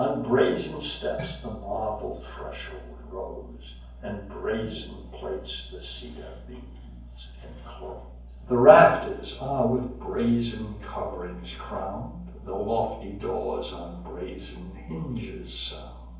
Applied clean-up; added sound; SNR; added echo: none; none; none; reverberation time 0.9 s.